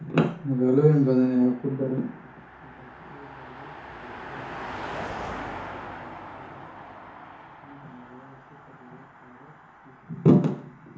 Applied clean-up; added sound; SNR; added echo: none; Car passing by; 14 dB; reverberation time 0.6 s.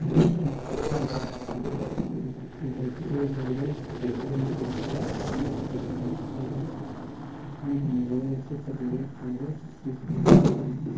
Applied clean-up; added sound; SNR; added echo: neural separator model SepFormer DNS4.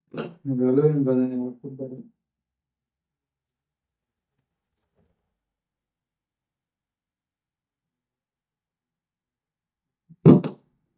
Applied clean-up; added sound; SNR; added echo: neural mask model DeepFilterNet 3.